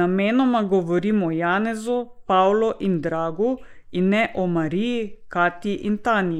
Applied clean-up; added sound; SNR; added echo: neural mask model Resemble Enhance denoiser.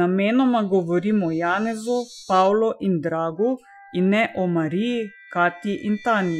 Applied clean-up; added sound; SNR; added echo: classical method Wiener filter.